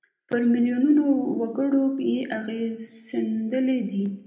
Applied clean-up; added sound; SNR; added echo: none; none; none; reverberation time 0.7 s.